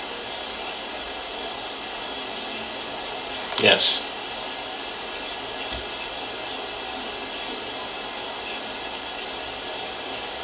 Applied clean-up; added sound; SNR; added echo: none; none; none; reverberation time 0.2 s.